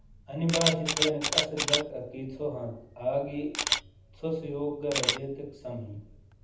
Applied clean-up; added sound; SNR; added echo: none; Camera; 1 dB; reverberation time 0.8 s.